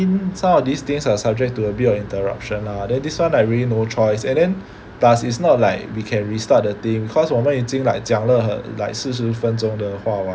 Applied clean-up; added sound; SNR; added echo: none; none; none; none.